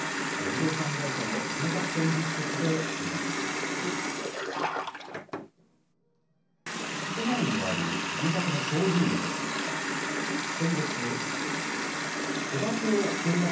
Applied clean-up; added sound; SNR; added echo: none; Water tap, faucet; -1 dB; reverberation time 0.6 s.